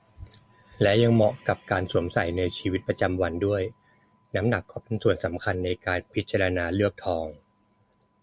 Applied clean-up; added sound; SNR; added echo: none; none; none; none.